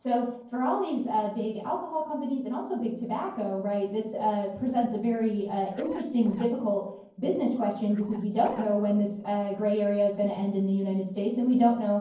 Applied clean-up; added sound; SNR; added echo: neural separator model SepFormer DNS4.